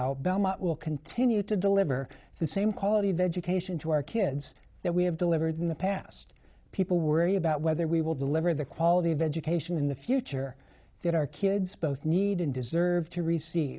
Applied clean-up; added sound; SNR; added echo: none; none; none; none.